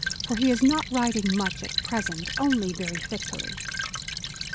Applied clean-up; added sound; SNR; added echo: none; Stream / Trickle, dribble; 5 dB; none.